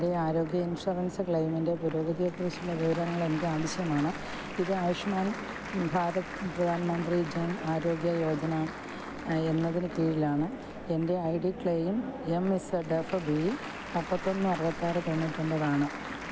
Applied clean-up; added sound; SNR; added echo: none; Applause; 13 dB; none.